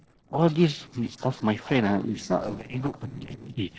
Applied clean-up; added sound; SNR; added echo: neural separator model SepFormer DNS4.